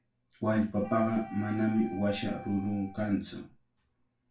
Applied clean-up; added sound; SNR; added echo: none; Wind instrument, woodwind instrument; 16 dB; reverberation time 0.2 s.